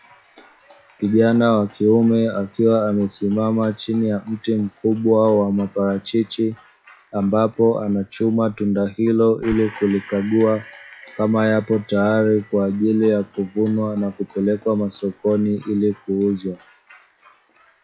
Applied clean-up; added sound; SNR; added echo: classical method log-MMSE.